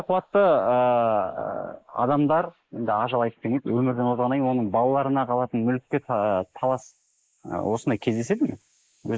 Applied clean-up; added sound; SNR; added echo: neural mask model Resemble Enhance denoiser.